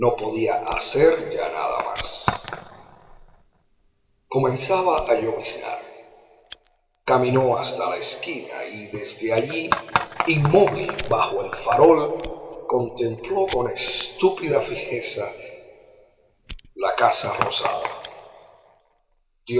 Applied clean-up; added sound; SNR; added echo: none; Fire; 18 dB; reverberation time 2.2 s.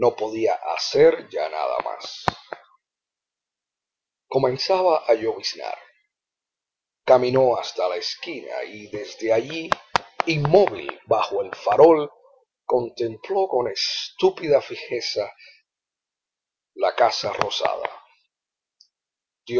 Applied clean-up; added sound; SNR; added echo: none; none; none; none.